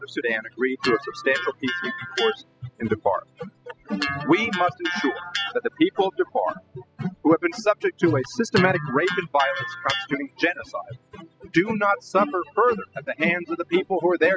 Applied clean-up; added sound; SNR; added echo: classical method spectral subtraction.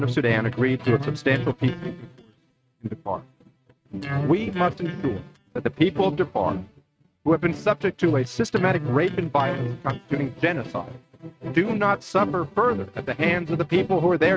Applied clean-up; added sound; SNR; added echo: neural mask model RNNoise.